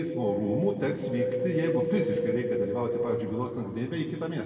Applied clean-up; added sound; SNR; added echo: none; Wind; 2 dB; reverberation time 2.2 s.